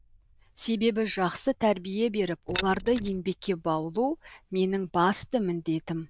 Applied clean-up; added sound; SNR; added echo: neural diffusion model UNIVERSE++.